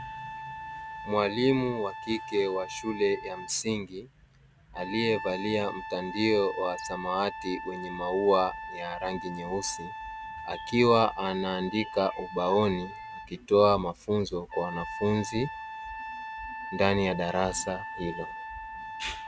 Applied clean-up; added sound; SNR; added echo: none; Trumpet; 10 dB; none.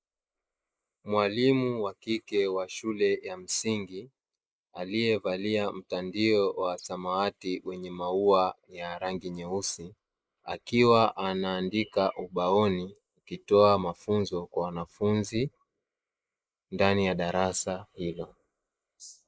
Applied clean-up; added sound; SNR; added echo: neural mask model Resemble Enhance denoiser.